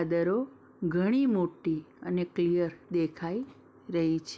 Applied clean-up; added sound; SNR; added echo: none; none; none; none.